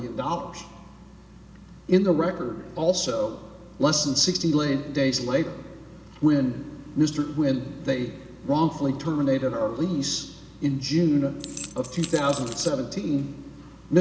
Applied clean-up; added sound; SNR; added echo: none; Rattle / Keys jangling; 13 dB; none.